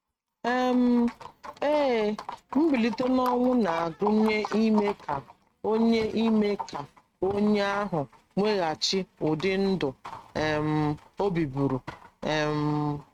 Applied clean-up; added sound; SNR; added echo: neural mask model RNNoise.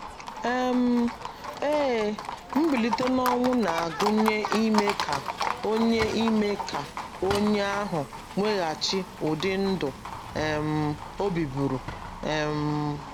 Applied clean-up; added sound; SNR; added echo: none; Livestock, farm animals, working animals; 7 dB; none.